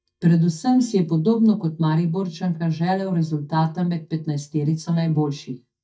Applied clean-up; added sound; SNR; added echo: neural mask model DeepFilterNet 3.